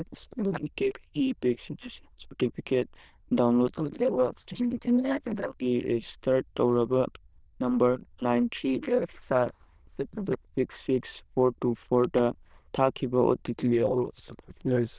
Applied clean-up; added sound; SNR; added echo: neural diffusion model UNIVERSE++.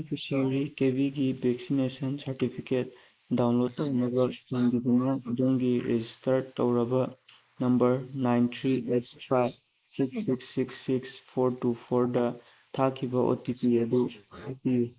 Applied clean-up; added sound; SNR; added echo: neural mask model Resemble Enhance denoiser.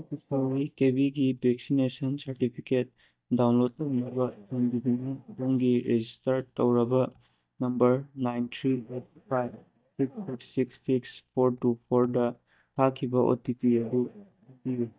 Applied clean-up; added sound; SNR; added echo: neural mask model DeepFilterNet 3.